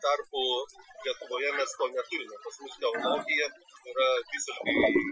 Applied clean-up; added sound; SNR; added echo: classical method Wiener filter.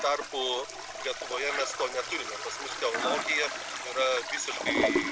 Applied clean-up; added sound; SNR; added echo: none; Toilet flush; 2 dB; none.